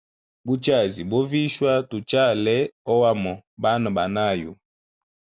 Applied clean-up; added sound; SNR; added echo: none; none; none; none.